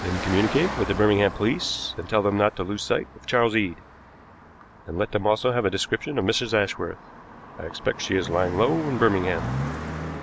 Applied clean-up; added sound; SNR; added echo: none; Car passing by; 10 dB; none.